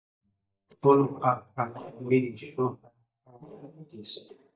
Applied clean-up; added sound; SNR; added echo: neural mask model DeepFilterNet 3.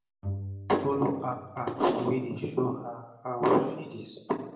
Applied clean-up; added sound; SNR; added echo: none; Bowed string instrument; 13 dB; reverberation time 0.7 s.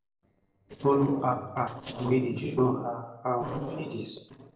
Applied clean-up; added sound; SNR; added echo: neural separator model SepFormer DNS4.